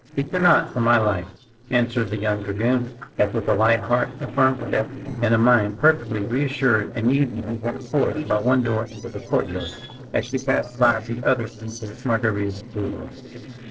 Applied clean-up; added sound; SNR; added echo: neural separator model SepFormer DNS4.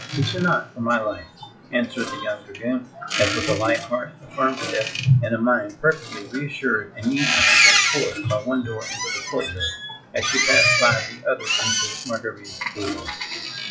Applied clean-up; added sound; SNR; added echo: classical method WPE with log-MMSE.